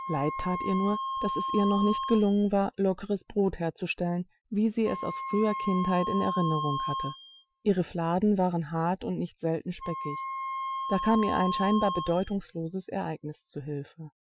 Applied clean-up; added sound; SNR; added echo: classical method Wiener filter.